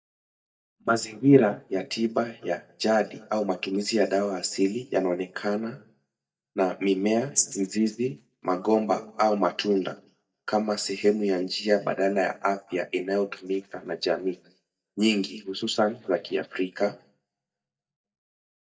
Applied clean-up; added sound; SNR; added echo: neural mask model DeepFilterNet 3.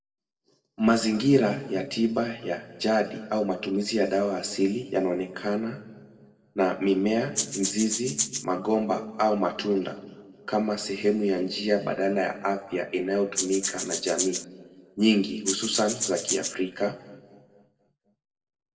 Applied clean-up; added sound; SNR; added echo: neural separator model SepFormer DNS4.